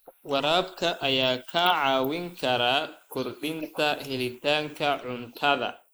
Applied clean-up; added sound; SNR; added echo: neural mask model Resemble Enhance denoiser.